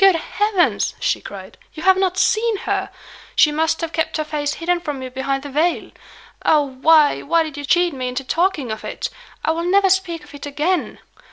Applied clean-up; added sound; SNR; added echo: none; none; none; none.